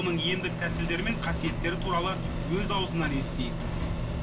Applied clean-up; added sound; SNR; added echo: none; Microwave oven; 3 dB; reverberation time 0.2 s.